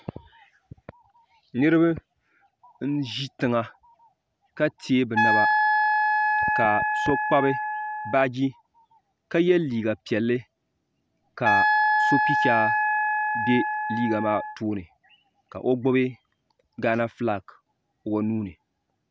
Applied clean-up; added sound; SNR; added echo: none; Wind instrument, woodwind instrument; -4 dB; none.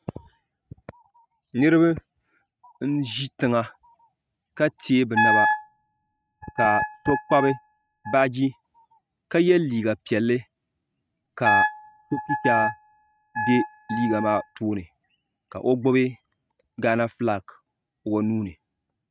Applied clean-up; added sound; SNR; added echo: neural mask model RNNoise.